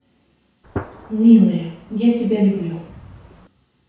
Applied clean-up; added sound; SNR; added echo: none; Gunshot, gunfire; 18 dB; reverberation time 0.6 s.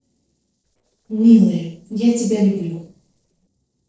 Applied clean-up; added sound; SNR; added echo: neural separator model SepFormer DNS4.